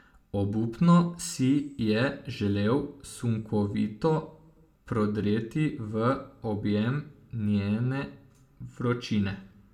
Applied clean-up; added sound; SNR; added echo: none; none; none; reverberation time 0.3 s.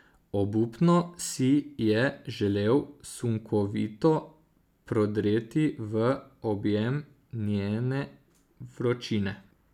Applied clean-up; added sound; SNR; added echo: none; none; none; none.